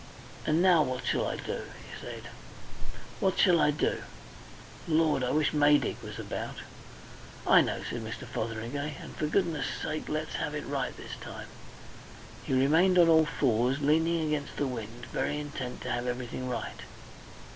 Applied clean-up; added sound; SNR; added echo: none; none; none; none.